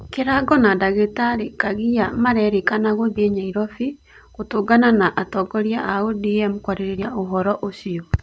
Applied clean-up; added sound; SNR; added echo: none; none; none; none.